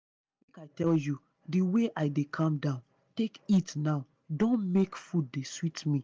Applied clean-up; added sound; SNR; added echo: none; none; none; none.